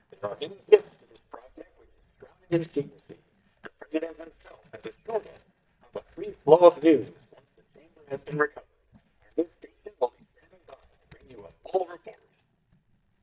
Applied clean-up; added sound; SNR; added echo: neural mask model DeepFilterNet 3.